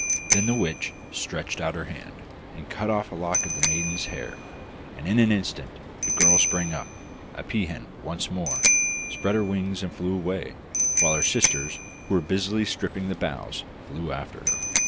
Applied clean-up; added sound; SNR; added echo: none; Bicycle bell; 0 dB; none.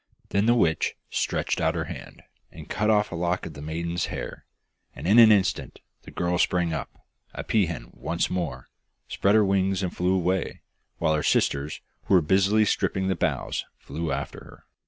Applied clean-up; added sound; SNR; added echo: none; none; none; none.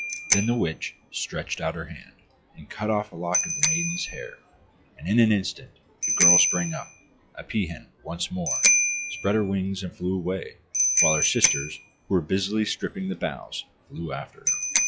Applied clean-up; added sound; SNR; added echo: classical method log-MMSE.